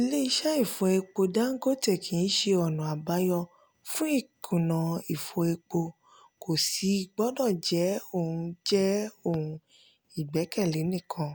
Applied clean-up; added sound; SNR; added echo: none; none; none; none.